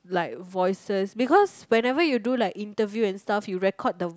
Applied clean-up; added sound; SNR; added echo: none; none; none; none.